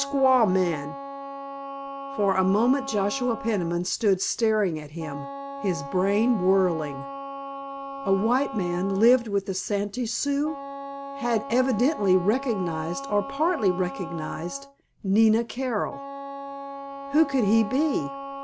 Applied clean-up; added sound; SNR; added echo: none; Wind instrument, woodwind instrument; 11 dB; none.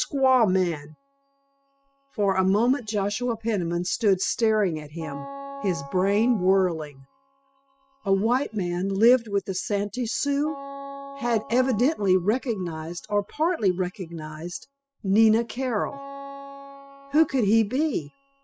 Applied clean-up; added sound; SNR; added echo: classical method spectral subtraction.